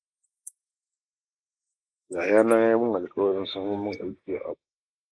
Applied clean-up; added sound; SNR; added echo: neural mask model Resemble Enhance denoiser.